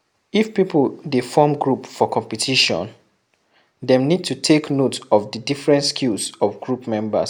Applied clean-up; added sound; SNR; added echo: none; none; none; none.